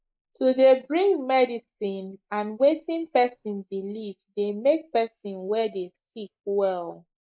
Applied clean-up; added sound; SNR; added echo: neural mask model Resemble Enhance denoiser.